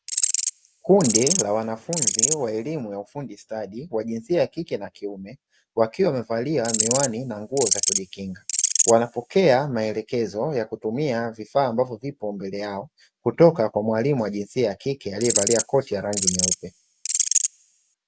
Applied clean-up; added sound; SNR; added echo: none; Insect; 0 dB; none.